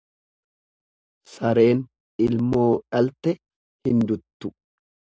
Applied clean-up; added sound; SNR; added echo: none; none; none; none.